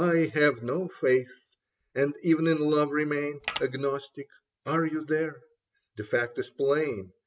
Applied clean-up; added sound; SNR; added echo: none; Mechanisms; 7 dB; none.